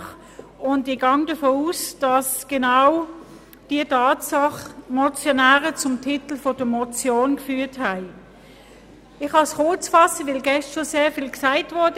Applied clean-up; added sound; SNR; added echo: none; none; none; none.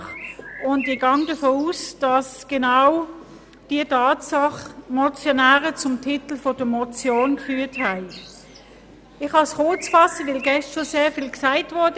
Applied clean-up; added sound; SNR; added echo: none; Bird; 15 dB; none.